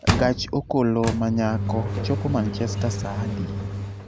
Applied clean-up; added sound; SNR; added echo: none; Engine; 2 dB; none.